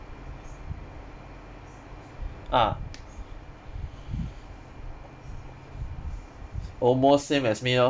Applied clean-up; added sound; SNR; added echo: none; none; none; none.